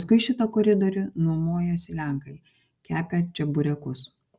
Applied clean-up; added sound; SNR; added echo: none; none; none; none.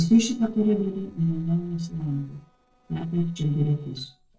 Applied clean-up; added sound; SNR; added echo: neural separator model SepFormer DNS4.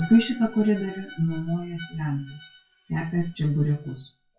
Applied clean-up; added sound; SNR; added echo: classical method WPE with log-MMSE.